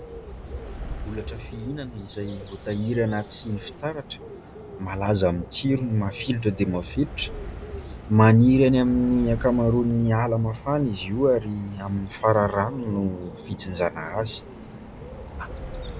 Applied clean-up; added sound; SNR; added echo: none; Fire + Bird; 14 dB; none.